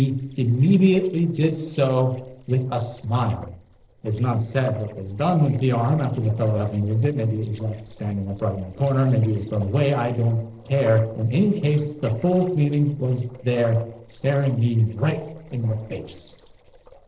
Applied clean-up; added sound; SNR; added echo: neural separator model SepFormer DNS4.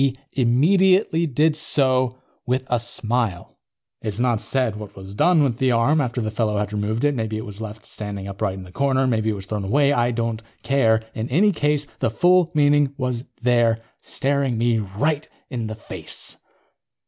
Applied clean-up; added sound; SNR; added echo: none; none; none; none.